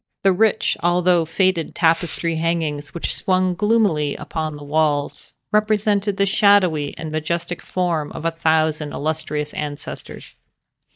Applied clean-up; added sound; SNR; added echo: neural mask model DeepFilterNet 3.